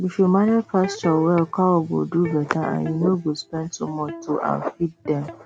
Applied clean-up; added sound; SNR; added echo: none; Electric guitar; 16 dB; none.